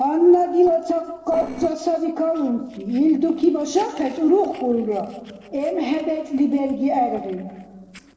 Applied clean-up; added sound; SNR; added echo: neural separator model SepFormer DNS4.